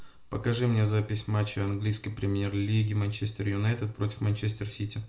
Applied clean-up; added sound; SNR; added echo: none; none; none; reverberation time 0.3 s.